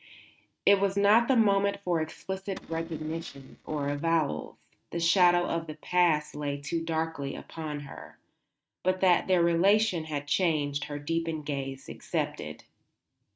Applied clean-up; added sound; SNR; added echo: neural mask model RNNoise.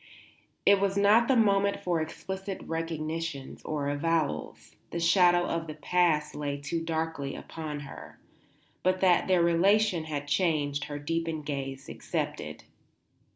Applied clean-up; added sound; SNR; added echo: none; none; none; none.